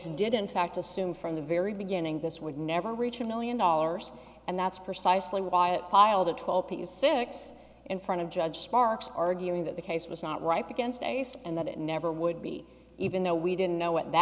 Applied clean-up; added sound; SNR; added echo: none; none; none; none.